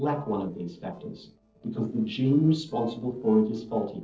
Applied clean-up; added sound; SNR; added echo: neural separator model SepFormer DNS4.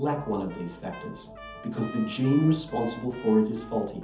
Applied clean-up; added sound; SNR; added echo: none; Trumpet; 19 dB; reverberation time 0.7 s.